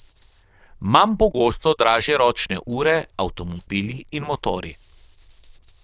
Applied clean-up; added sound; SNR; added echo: neural diffusion model UNIVERSE++.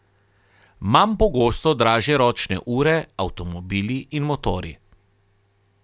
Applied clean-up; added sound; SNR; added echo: none; none; none; none.